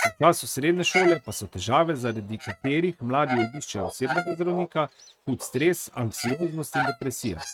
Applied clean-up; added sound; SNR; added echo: neural mask model RNNoise.